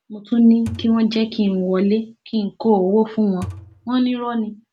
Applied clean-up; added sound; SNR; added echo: none; Thump, thud; 17 dB; none.